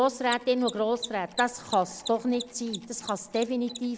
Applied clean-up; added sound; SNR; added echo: none; Mechanisms; 14 dB; none.